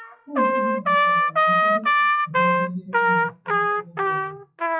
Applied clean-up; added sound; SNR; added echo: classical method WPE with log-MMSE.